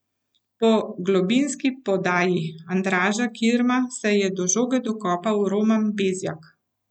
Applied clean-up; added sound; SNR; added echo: none; none; none; none.